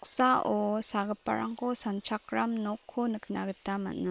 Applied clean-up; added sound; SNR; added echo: neural separator model SepFormer WHAM!.